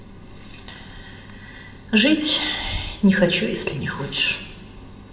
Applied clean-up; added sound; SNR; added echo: none; none; none; reverberation time 1.7 s.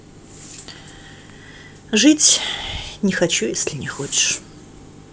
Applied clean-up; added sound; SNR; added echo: none; none; none; none.